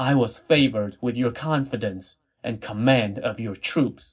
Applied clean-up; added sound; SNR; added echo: none; none; none; reverberation time 0.4 s.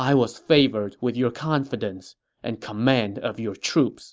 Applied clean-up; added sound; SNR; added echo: none; none; none; none.